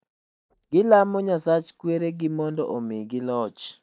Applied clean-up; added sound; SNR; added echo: neural mask model DeepFilterNet 3.